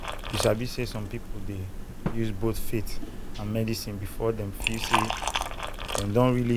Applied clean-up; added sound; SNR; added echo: none; Liquid; 1 dB; none.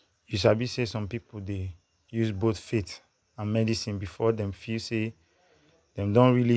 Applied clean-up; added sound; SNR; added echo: none; none; none; none.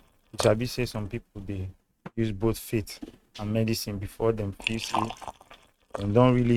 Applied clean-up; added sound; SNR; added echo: neural mask model RNNoise.